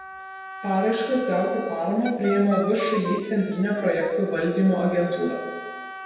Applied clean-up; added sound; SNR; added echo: none; Wind instrument, woodwind instrument; 12 dB; reverberation time 1.1 s.